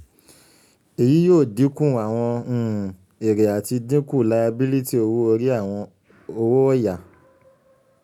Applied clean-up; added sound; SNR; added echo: none; none; none; none.